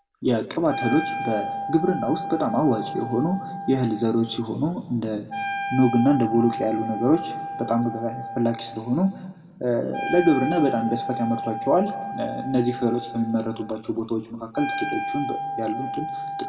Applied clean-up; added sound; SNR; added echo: none; Wind instrument, woodwind instrument; 7 dB; reverberation time 1.2 s.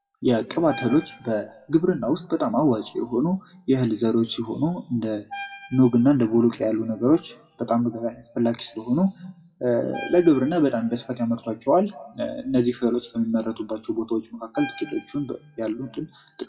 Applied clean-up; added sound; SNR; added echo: classical method WPE with log-MMSE.